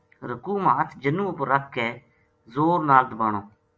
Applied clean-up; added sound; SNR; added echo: none; none; none; none.